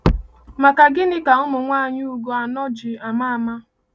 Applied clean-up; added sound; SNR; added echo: none; none; none; none.